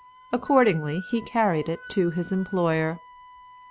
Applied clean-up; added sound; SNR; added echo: none; Wind instrument, woodwind instrument; 20 dB; none.